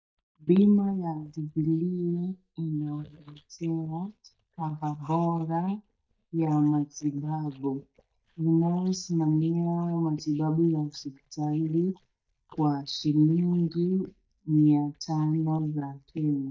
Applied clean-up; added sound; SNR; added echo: neural mask model DeepFilterNet 3.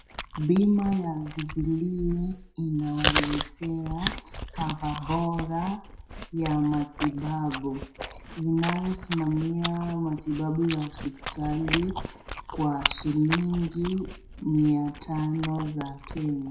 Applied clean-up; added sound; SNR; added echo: none; Chewing, mastication; 6 dB; reverberation time 0.5 s.